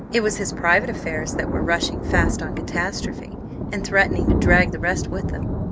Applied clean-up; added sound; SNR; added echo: none; Thunder; 0 dB; none.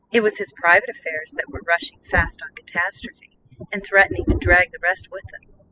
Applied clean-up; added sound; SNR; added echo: classical method spectral subtraction.